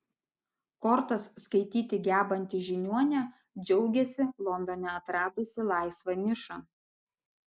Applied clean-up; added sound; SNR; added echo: none; none; none; none.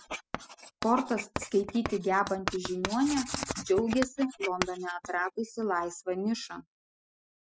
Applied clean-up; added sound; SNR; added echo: classical method spectral subtraction.